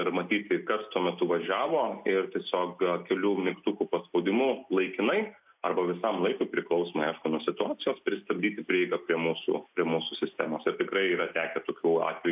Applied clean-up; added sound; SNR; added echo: neural mask model Resemble Enhance denoiser.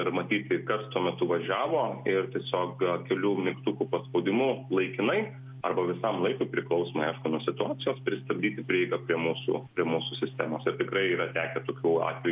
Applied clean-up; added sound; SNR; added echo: none; Organ; 15 dB; none.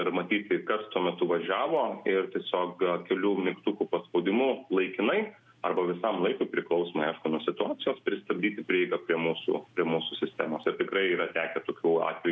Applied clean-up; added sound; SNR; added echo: none; none; none; none.